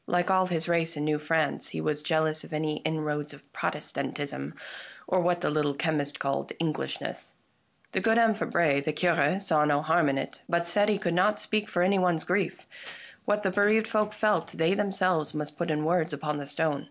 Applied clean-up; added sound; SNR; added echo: none; none; none; none.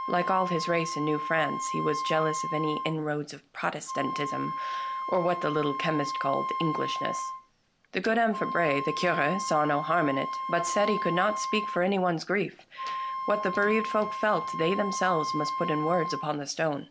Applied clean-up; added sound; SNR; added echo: none; Wind instrument, woodwind instrument; 5 dB; none.